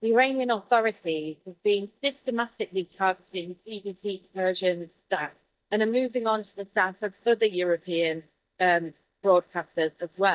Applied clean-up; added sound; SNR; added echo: neural mask model DeepFilterNet 3.